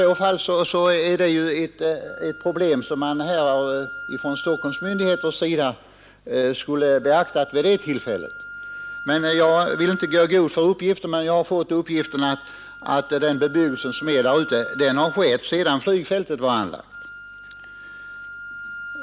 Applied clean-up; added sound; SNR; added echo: none; Wind instrument, woodwind instrument; 14 dB; none.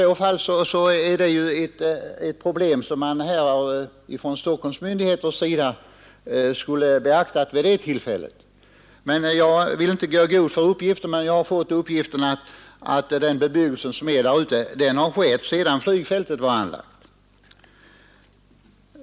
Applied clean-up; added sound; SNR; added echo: none; none; none; none.